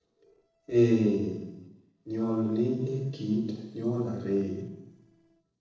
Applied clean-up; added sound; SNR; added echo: neural separator model SepFormer DNS4.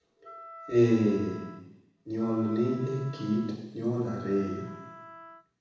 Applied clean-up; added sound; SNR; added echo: none; Wind instrument, woodwind instrument; 18 dB; reverberation time 1.1 s.